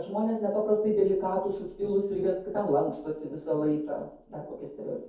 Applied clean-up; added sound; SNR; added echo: none; none; none; reverberation time 0.6 s.